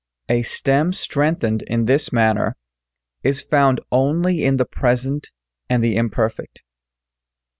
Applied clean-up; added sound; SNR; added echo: none; none; none; none.